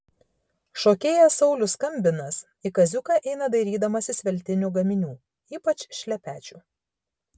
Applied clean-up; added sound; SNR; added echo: none; none; none; none.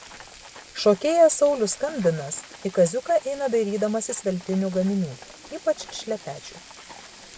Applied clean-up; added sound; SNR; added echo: none; Frying (food) + Livestock, farm animals, working animals; 20 dB; none.